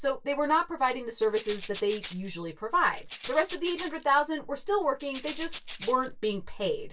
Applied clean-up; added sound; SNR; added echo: none; Rattle (instrument); 11 dB; reverberation time 0.1 s.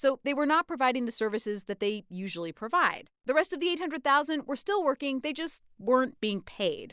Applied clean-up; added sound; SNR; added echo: none; none; none; none.